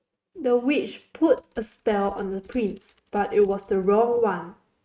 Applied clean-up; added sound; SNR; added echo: neural mask model RNNoise.